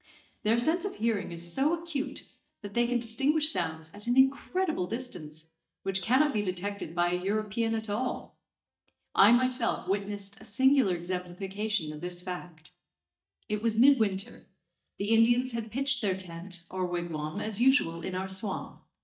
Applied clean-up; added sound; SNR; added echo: neural mask model DeepFilterNet 3.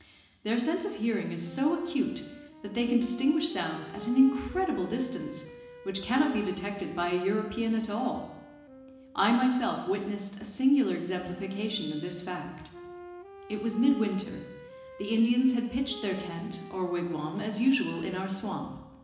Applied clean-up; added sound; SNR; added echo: none; Wind instrument, woodwind instrument; 18 dB; reverberation time 1.0 s.